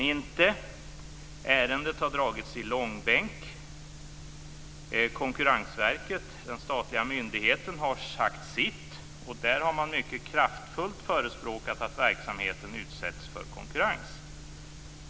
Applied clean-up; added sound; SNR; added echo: none; none; none; none.